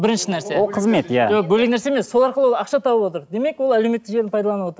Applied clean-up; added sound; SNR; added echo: none; none; none; none.